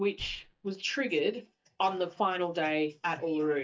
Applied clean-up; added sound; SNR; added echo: neural mask model DeepFilterNet 3.